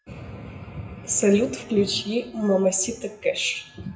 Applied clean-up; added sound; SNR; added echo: classical method WPE with log-MMSE.